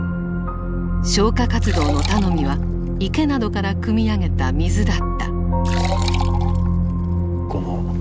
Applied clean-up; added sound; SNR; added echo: none; Liquid; 16 dB; none.